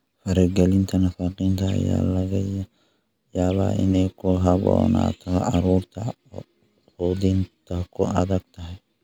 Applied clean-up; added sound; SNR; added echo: none; none; none; none.